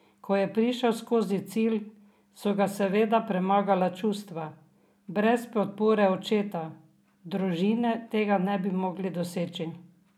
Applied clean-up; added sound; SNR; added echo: none; none; none; none.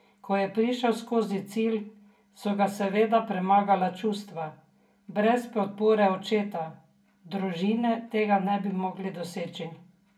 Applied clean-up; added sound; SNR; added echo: none; none; none; reverberation time 0.2 s.